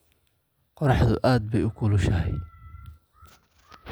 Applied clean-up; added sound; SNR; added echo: none; none; none; none.